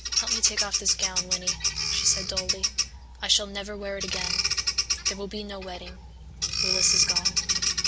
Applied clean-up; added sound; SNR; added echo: none; Bird vocalization, bird call, bird song; -3 dB; none.